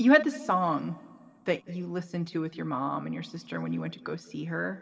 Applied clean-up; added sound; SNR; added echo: none; none; none; reverberation time 1.9 s.